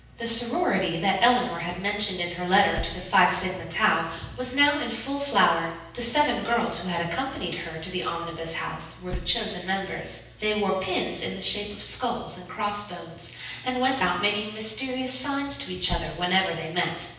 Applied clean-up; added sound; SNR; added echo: none; Squeak / Slam; 14 dB; reverberation time 0.9 s.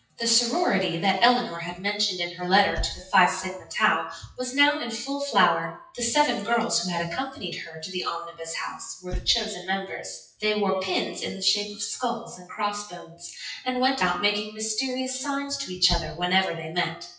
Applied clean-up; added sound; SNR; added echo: classical method WPE with log-MMSE.